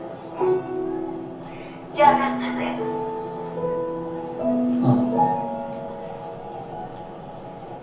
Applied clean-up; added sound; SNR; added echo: none; none; none; reverberation time 0.7 s.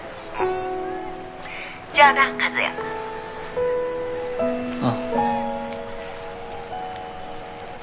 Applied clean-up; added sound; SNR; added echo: none; none; none; none.